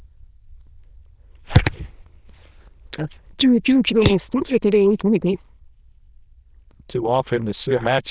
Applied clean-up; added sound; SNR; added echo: neural diffusion model UNIVERSE++.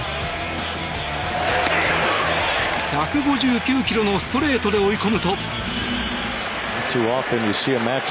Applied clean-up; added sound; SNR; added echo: none; none; none; none.